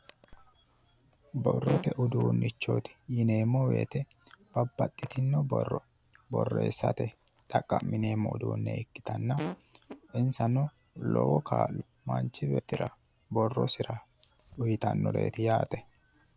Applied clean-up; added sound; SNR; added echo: none; Fart; 18 dB; none.